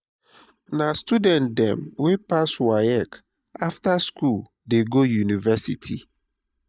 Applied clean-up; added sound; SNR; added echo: neural mask model DeepFilterNet 3.